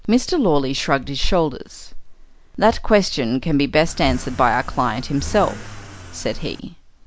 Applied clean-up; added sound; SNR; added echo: none; Accelerating, revving, vroom / Car; 14 dB; none.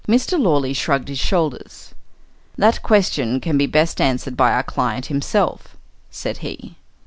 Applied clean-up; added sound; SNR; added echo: none; none; none; none.